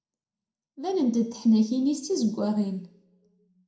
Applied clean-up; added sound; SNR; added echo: none; none; none; reverberation time 0.5 s.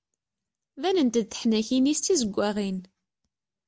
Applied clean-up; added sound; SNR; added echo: none; none; none; none.